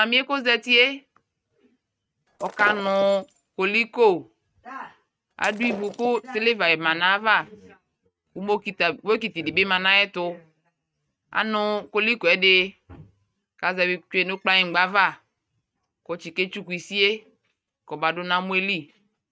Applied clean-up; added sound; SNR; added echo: neural mask model RNNoise.